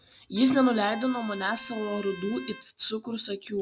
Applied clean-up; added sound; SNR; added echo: none; Trumpet; 19 dB; none.